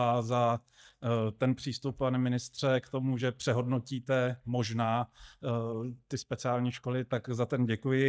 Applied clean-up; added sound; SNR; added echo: neural mask model DeepFilterNet 3.